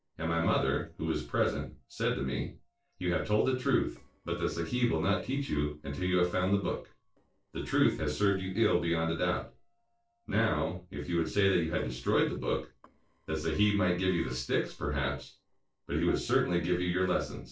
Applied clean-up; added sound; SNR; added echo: neural separator model SepFormer DNS4.